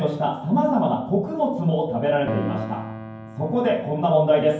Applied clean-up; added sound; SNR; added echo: none; Piano; 14 dB; reverberation time 0.9 s.